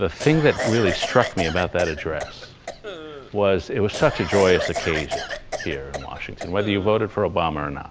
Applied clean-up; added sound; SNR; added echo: none; Cough; 8 dB; none.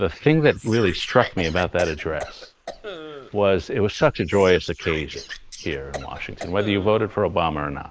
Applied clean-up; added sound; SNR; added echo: neural mask model Resemble Enhance denoiser.